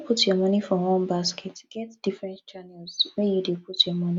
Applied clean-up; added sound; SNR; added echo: none; none; none; none.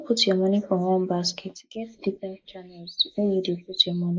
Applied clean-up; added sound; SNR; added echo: neural mask model Resemble Enhance denoiser.